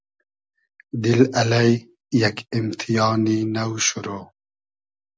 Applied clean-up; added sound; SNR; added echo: none; none; none; none.